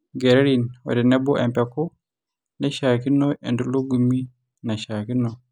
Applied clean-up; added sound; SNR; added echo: none; none; none; none.